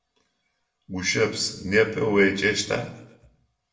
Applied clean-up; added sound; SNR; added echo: none; none; none; reverberation time 0.7 s.